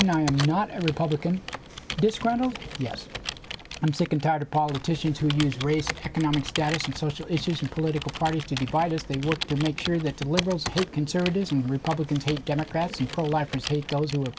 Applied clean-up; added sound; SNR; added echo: none; Computer keyboard; 10 dB; none.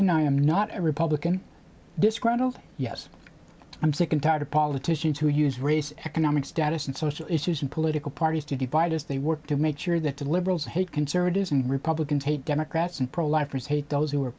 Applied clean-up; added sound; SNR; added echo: none; none; none; none.